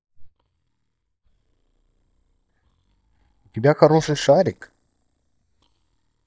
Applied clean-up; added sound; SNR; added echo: neural mask model DeepFilterNet 3.